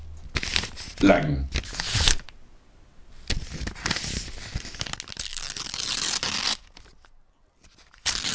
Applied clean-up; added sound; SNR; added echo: none; Tearing; -2 dB; none.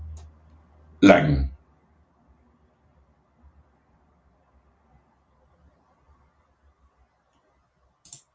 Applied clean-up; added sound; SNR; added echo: none; none; none; none.